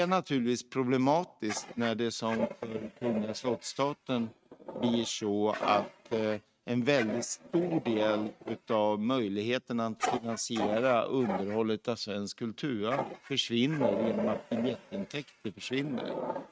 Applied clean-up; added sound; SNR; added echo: neural mask model RNNoise.